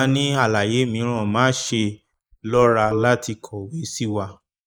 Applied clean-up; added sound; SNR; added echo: neural mask model Resemble Enhance denoiser.